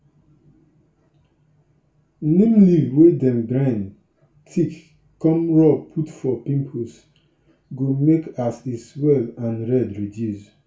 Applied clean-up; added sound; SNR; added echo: none; none; none; reverberation time 0.3 s.